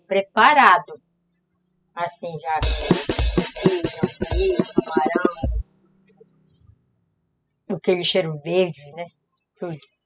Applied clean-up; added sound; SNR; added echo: classical method spectral subtraction.